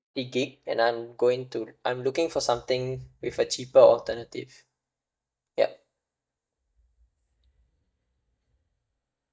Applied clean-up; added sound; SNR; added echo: neural mask model DeepFilterNet 3.